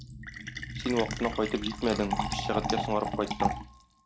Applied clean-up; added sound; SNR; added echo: none; Fill (with liquid); 2 dB; none.